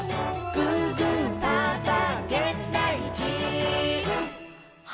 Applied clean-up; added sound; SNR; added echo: none; none; none; none.